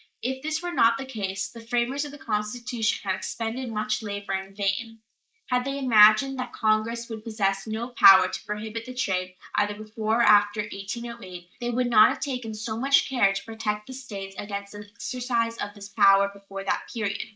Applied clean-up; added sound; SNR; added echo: neural mask model Resemble Enhance denoiser.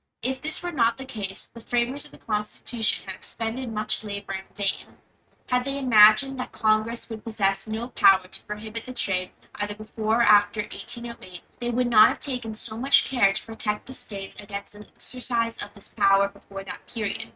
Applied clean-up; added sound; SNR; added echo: neural mask model RNNoise.